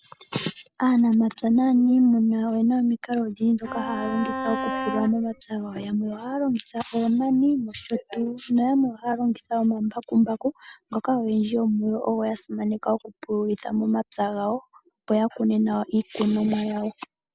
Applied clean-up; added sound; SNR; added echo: none; Bowed string instrument; 6 dB; none.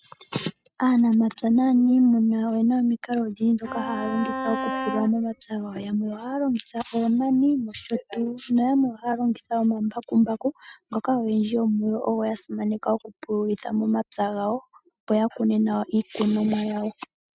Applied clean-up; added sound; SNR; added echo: neural mask model RNNoise.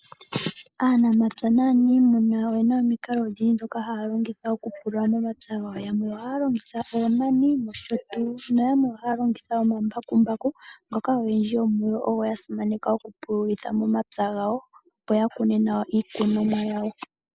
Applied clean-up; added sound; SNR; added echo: neural mask model Resemble Enhance denoiser.